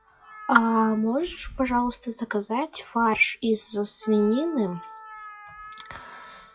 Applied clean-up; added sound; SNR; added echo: classical method WPE with log-MMSE.